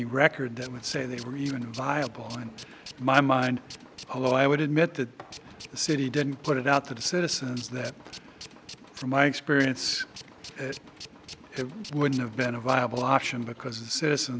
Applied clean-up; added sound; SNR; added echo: none; Tools; 18 dB; none.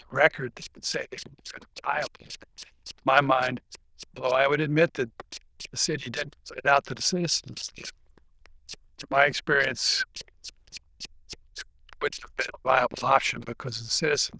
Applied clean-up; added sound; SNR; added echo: neural diffusion model UNIVERSE++.